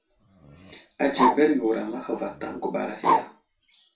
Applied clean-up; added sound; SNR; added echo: none; Bark; 2 dB; reverberation time 0.3 s.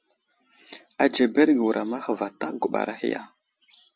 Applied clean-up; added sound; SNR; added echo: none; none; none; none.